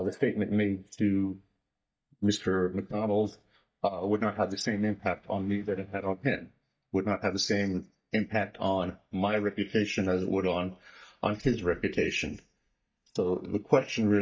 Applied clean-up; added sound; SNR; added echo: neural mask model DeepFilterNet 3.